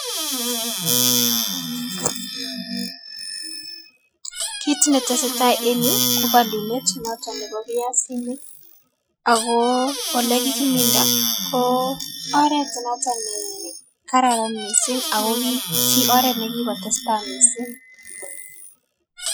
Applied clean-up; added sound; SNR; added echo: classical method Wiener filter.